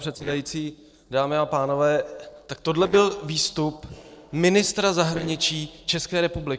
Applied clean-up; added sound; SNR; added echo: neural separator model SepFormer DNS4.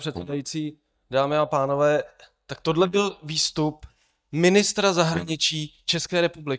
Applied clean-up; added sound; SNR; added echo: neural mask model DeepFilterNet 3.